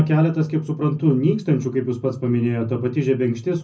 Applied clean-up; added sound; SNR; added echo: none; none; none; reverberation time 0.4 s.